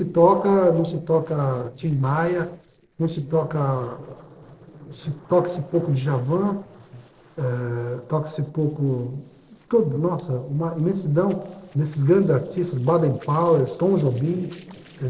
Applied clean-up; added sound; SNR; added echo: neural separator model SepFormer DNS4.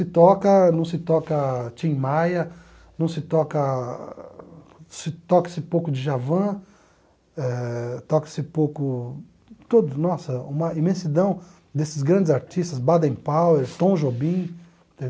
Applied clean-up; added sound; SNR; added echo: none; none; none; none.